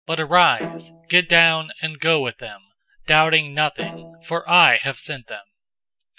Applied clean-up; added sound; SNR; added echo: neural mask model DeepFilterNet 3.